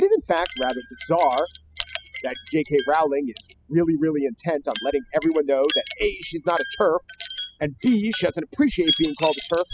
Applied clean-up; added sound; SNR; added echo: classical method spectral subtraction.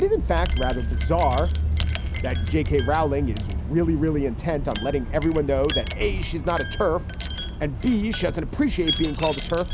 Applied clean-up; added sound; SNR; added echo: none; Wind chime; 2 dB; none.